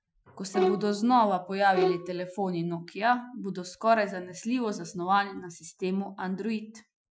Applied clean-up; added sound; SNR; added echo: classical method Wiener filter.